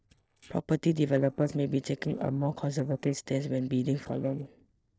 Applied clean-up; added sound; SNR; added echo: neural separator model SepFormer DNS4.